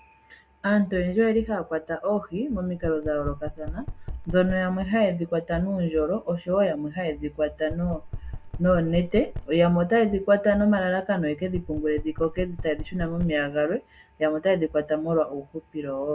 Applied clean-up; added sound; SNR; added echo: none; Knock; 11 dB; none.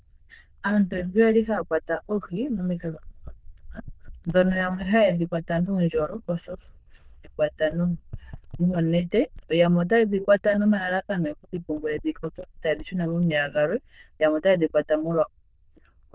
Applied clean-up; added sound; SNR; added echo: neural diffusion model UNIVERSE++.